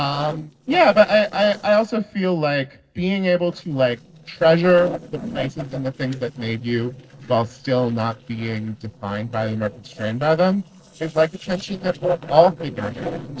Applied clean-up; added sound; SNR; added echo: neural separator model SepFormer DNS4.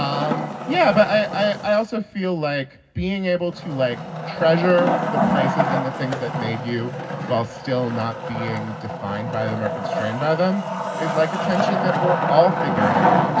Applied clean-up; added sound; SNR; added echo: none; Wood; 2 dB; reverberation time 0.4 s.